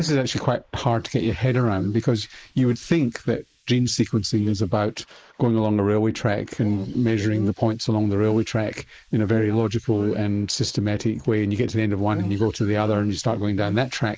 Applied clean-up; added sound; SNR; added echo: neural mask model Resemble Enhance denoiser.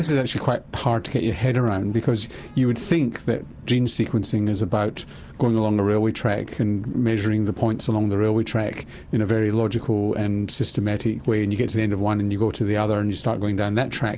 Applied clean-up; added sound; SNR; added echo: none; none; none; none.